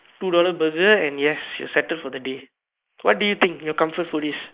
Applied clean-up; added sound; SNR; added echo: neural mask model Resemble Enhance denoiser.